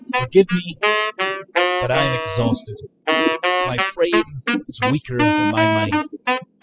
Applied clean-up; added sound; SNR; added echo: classical method spectral subtraction.